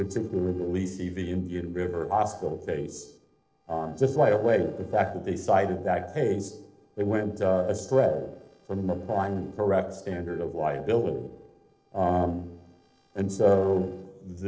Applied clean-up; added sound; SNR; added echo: neural separator model SepFormer DNS4.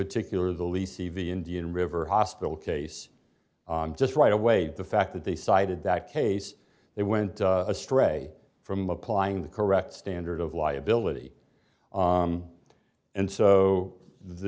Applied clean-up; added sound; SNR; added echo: none; none; none; none.